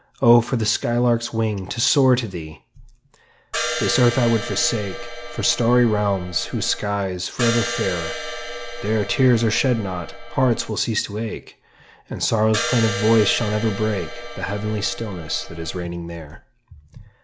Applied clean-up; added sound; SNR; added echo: none; Crash cymbal; 7 dB; none.